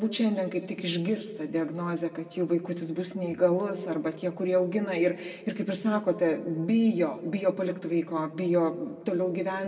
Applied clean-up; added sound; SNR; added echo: none; none; none; reverberation time 1.1 s.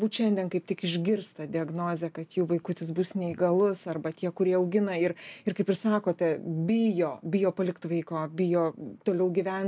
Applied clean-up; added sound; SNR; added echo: none; none; none; none.